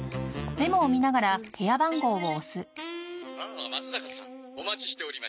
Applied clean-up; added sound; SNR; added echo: none; none; none; none.